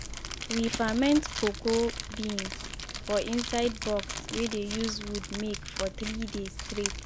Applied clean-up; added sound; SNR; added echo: none; Crumpling, crinkling; 4 dB; none.